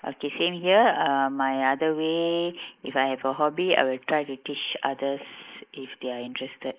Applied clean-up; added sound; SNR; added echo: neural mask model Resemble Enhance denoiser.